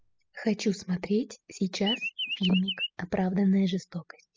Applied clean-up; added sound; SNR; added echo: classical method spectral subtraction.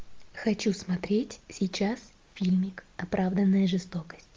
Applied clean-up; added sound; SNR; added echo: none; none; none; none.